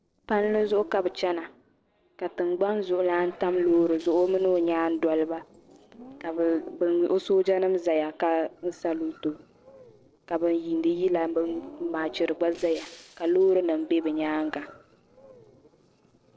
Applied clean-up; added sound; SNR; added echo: neural separator model SepFormer DNS4.